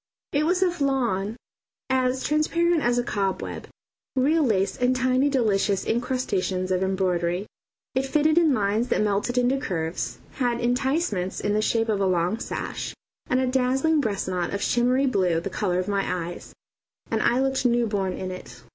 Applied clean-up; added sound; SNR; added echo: none; none; none; none.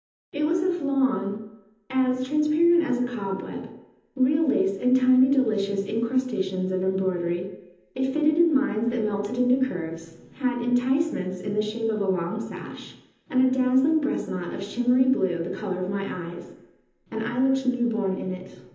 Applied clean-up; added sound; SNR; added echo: none; none; none; reverberation time 0.9 s.